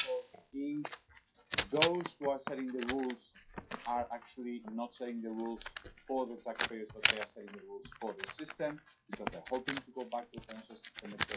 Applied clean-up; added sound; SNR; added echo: classical method WPE with log-MMSE.